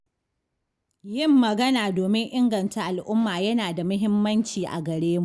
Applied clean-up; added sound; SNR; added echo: none; none; none; none.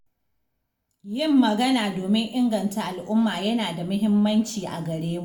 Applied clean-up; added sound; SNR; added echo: none; none; none; reverberation time 0.5 s.